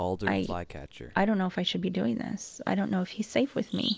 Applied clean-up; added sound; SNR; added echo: neural mask model Resemble Enhance denoiser.